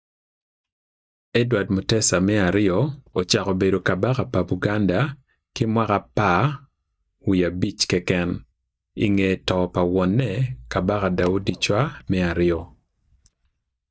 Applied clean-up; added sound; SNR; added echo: neural mask model DeepFilterNet 3.